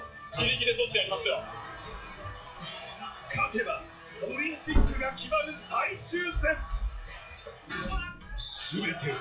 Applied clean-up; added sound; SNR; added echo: classical method WPE with log-MMSE.